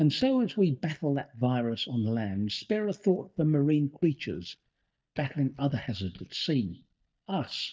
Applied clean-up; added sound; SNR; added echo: neural mask model DeepFilterNet 3.